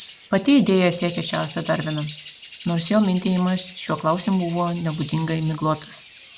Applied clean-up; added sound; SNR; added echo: none; Bird; 8 dB; none.